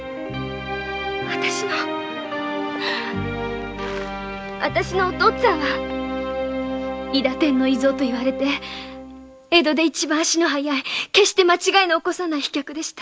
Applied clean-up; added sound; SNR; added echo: none; none; none; none.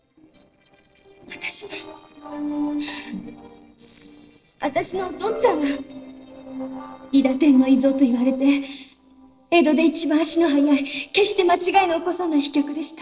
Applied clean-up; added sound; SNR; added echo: neural separator model SepFormer DNS4.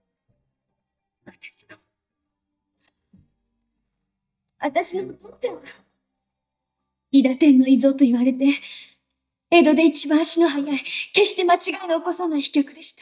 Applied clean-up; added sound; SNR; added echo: neural mask model DeepFilterNet 3.